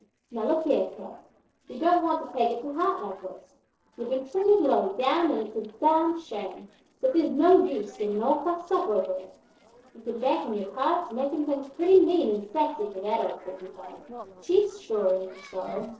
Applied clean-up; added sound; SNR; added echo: neural separator model SepFormer DNS4.